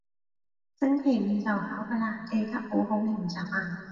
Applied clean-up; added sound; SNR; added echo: none; none; none; reverberation time 2.0 s.